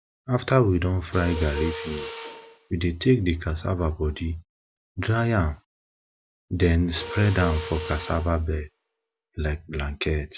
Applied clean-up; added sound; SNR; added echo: none; Mechanisms; 12 dB; none.